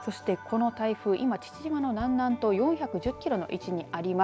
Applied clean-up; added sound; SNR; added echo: none; Bass drum; 18 dB; none.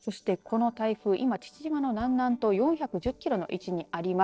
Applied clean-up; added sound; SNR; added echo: neural separator model SepFormer DNS4.